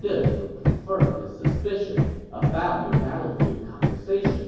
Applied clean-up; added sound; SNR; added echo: none; Hammer; -3 dB; reverberation time 1.3 s.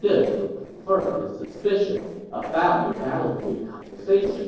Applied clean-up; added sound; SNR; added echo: neural separator model SepFormer DNS4.